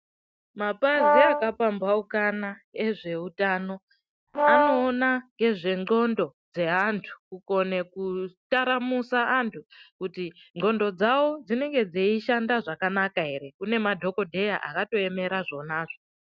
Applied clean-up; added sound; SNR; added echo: neural mask model RNNoise.